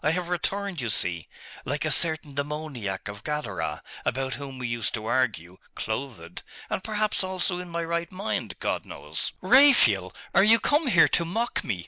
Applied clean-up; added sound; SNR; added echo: neural mask model Resemble Enhance denoiser.